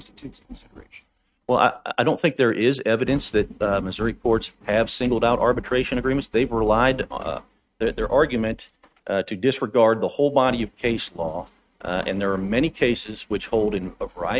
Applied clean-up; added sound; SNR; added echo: neural mask model RNNoise.